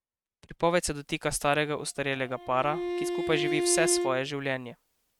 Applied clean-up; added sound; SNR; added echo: neural mask model RNNoise.